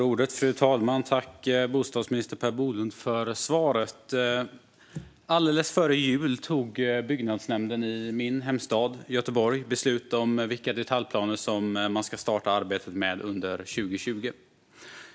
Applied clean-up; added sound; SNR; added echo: none; none; none; none.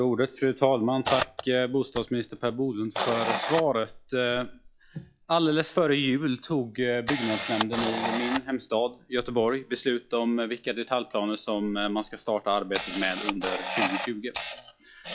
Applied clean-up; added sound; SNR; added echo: classical method log-MMSE.